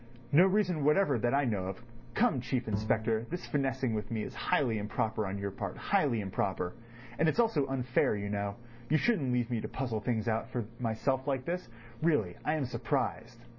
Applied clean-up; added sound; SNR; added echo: none; Bowed string instrument; 10 dB; none.